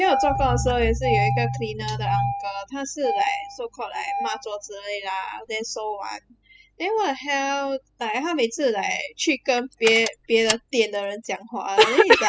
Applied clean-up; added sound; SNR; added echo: classical method spectral subtraction.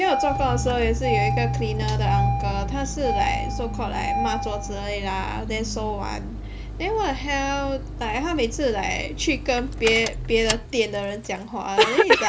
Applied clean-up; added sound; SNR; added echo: none; Engine starting; 0 dB; none.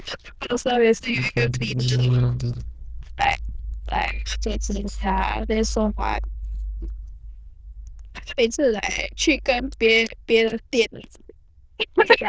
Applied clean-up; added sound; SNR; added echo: neural diffusion model UNIVERSE++.